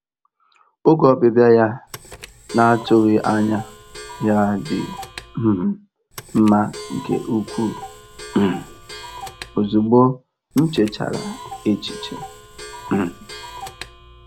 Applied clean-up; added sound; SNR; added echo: none; Clock; 16 dB; none.